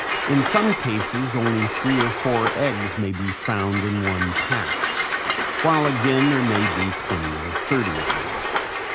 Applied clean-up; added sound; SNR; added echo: none; Train; 2 dB; none.